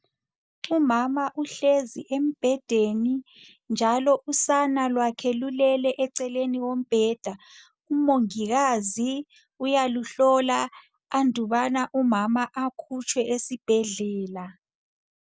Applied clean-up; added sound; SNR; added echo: none; none; none; none.